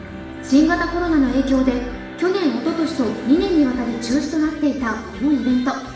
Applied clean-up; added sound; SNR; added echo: none; Bowed string instrument; 15 dB; reverberation time 0.8 s.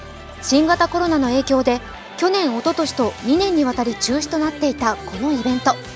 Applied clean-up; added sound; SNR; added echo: none; none; none; none.